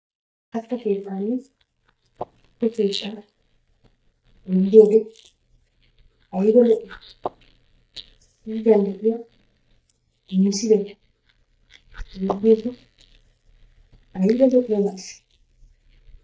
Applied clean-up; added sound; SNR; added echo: neural mask model DeepFilterNet 3.